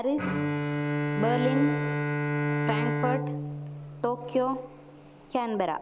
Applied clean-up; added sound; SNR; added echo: none; Bowed string instrument; -1 dB; none.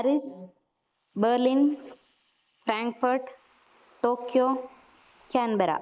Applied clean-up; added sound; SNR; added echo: neural mask model Resemble Enhance denoiser.